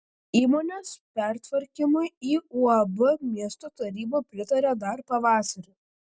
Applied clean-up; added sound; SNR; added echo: none; none; none; none.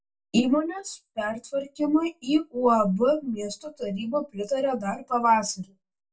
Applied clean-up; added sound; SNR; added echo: none; none; none; reverberation time 0.1 s.